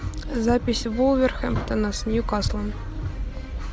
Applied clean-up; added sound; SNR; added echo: none; none; none; none.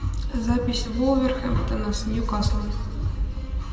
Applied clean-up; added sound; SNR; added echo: none; none; none; reverberation time 2.0 s.